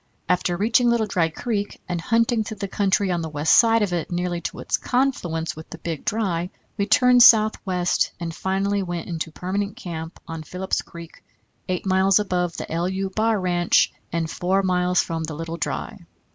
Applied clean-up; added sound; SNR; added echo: none; none; none; none.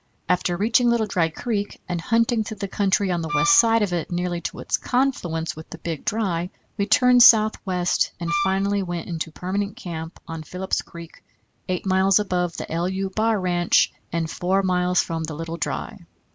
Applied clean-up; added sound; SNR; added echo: none; Wind instrument, woodwind instrument; 5 dB; none.